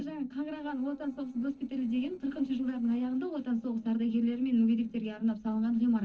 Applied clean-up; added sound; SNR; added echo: neural separator model SepFormer DNS4.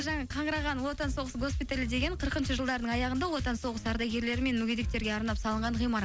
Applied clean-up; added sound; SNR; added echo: none; none; none; none.